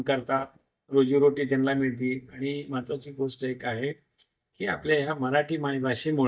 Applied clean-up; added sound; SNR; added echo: neural mask model DeepFilterNet 3.